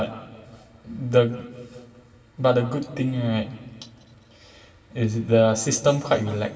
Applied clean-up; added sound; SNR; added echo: none; none; none; reverberation time 1.8 s.